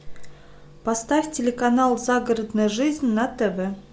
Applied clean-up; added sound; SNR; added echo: none; none; none; none.